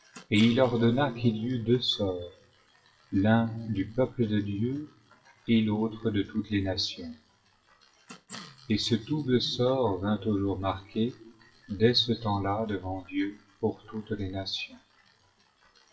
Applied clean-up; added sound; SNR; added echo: classical method WPE with log-MMSE.